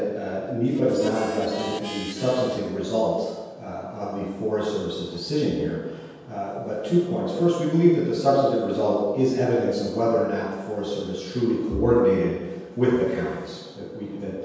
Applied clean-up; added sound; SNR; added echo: none; Harmonica; 12 dB; reverberation time 1.2 s.